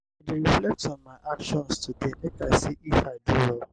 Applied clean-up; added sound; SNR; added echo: none; Subway, metro, underground; 19 dB; none.